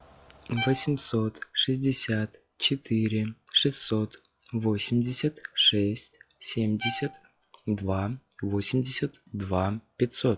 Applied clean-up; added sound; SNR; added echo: classical method log-MMSE.